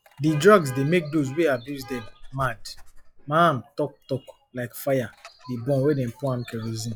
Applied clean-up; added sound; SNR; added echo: classical method log-MMSE.